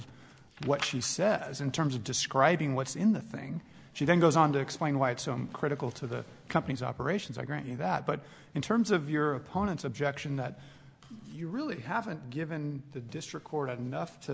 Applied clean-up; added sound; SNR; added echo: none; none; none; none.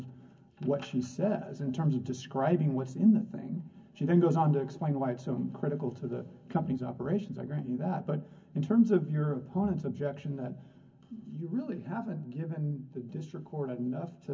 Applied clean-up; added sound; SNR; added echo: none; none; none; reverberation time 0.3 s.